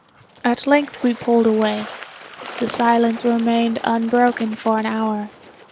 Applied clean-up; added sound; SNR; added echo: none; Water / Bird; 17 dB; none.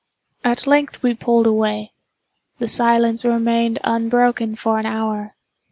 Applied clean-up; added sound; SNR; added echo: none; none; none; none.